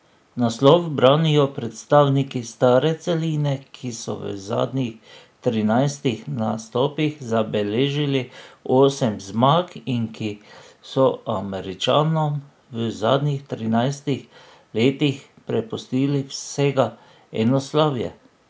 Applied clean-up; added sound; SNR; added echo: none; none; none; none.